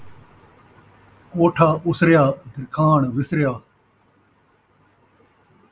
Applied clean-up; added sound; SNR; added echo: none; none; none; none.